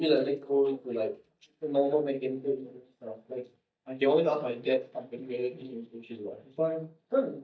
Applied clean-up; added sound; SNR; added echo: neural mask model DeepFilterNet 3.